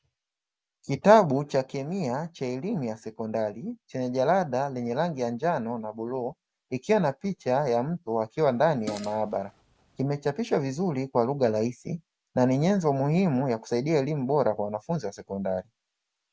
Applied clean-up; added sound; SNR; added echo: none; Fart; 17 dB; none.